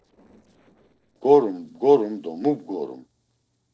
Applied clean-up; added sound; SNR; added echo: neural separator model SepFormer DNS4.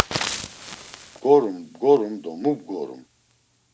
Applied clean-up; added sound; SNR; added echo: none; Fire; 10 dB; none.